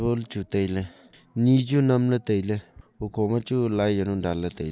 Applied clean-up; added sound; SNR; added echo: none; none; none; none.